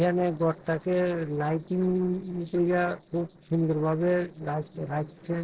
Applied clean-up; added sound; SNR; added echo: neural separator model SepFormer DNS4.